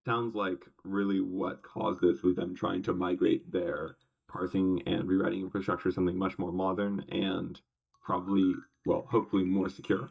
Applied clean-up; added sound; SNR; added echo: neural mask model DeepFilterNet 3.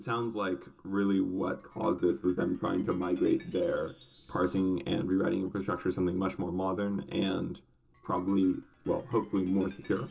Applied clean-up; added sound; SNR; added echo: neural separator model SepFormer DNS4.